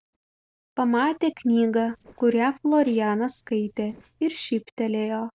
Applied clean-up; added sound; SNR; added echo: neural separator model SepFormer DNS4.